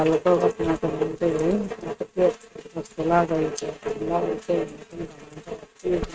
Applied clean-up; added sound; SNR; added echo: neural mask model RNNoise.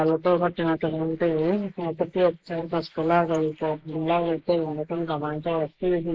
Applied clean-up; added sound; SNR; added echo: neural mask model Resemble Enhance denoiser.